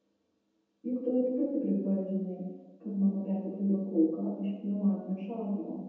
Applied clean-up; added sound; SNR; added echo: none; none; none; reverberation time 1.1 s.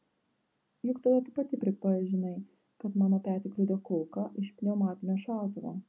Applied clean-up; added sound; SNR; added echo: none; none; none; none.